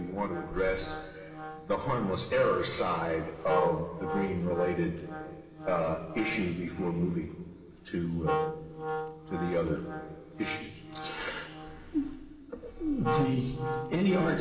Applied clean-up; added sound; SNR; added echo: none; Wind instrument, woodwind instrument; 7 dB; reverberation time 2.7 s.